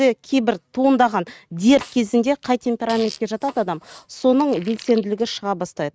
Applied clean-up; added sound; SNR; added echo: neural mask model RNNoise.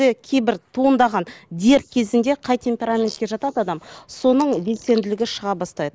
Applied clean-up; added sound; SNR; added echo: neural mask model Resemble Enhance denoiser.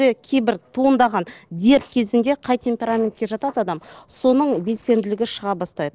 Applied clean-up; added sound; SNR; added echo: neural separator model SepFormer DNS4.